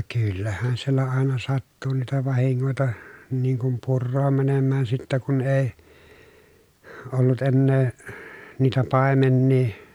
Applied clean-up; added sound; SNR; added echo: none; none; none; none.